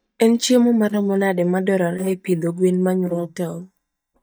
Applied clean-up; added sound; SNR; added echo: neural mask model DeepFilterNet 3.